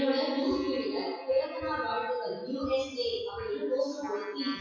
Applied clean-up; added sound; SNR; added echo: classical method WPE with log-MMSE.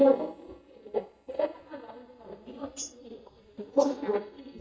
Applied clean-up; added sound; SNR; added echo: neural mask model DeepFilterNet 3.